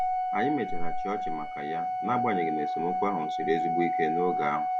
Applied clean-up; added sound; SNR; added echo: none; Organ; -3 dB; none.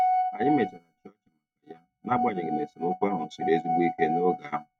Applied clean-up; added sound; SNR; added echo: neural mask model RNNoise.